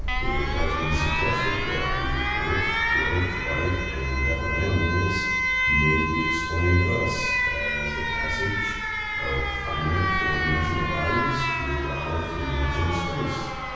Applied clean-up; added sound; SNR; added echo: none; Alarm; -1 dB; reverberation time 1.3 s.